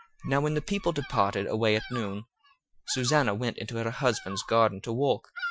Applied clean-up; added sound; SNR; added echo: classical method Wiener filter.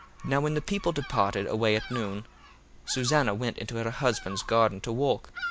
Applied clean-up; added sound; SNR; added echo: none; Bird vocalization, bird call, bird song; 15 dB; none.